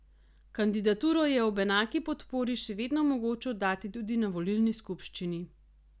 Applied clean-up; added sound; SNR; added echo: none; none; none; none.